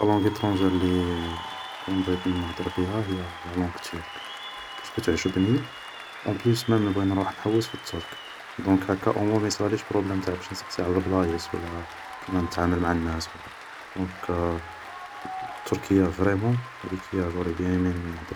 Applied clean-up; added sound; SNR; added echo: none; Applause / Cheering; 12 dB; none.